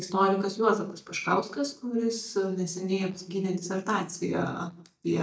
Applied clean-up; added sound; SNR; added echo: neural mask model DeepFilterNet 3.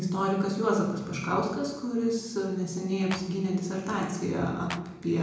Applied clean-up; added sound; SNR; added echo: none; Clapping; 13 dB; reverberation time 0.8 s.